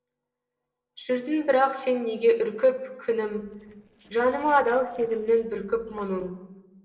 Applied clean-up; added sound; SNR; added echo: neural separator model SepFormer DNS4.